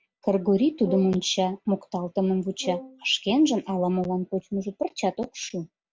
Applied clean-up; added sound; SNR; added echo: none; Brass instrument; 14 dB; none.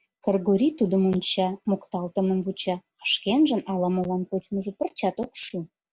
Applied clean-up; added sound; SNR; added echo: none; none; none; none.